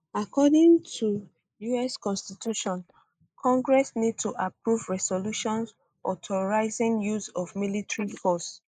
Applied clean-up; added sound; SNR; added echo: neural mask model Resemble Enhance denoiser.